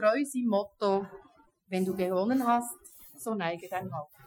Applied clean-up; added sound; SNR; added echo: classical method Wiener filter.